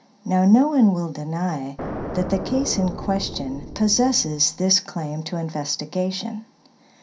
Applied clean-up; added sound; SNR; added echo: none; Explosion; 10 dB; reverberation time 0.3 s.